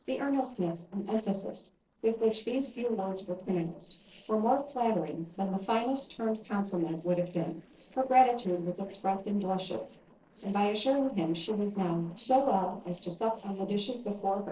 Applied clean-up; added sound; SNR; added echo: neural separator model SepFormer DNS4.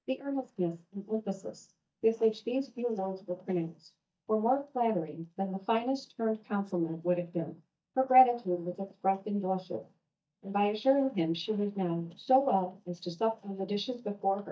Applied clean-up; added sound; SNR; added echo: neural mask model DeepFilterNet 3.